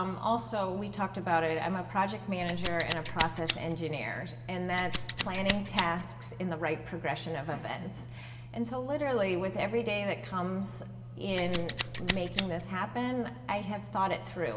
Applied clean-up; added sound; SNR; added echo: none; Scissors; -3 dB; reverberation time 1.9 s.